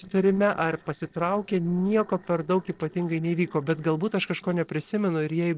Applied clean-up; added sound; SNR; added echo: neural separator model SepFormer DNS4.